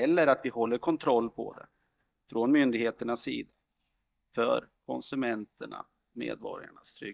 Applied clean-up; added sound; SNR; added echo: neural mask model DeepFilterNet 3.